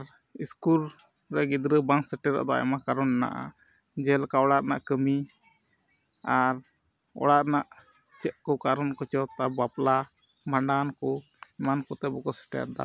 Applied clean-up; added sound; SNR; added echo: none; none; none; none.